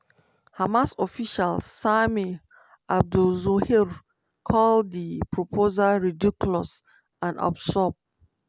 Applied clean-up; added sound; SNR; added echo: none; none; none; none.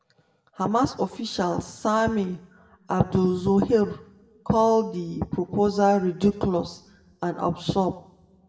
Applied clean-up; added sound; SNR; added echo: none; none; none; reverberation time 0.6 s.